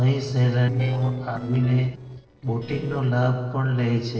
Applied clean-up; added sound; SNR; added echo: neural separator model SepFormer DNS4.